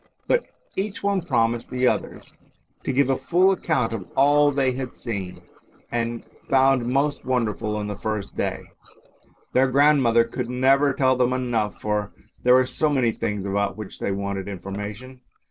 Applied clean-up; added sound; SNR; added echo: neural separator model SepFormer DNS4.